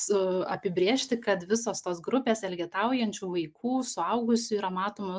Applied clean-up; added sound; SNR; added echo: none; none; none; none.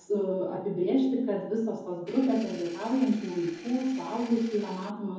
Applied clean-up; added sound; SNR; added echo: none; Engine; 20 dB; reverberation time 0.9 s.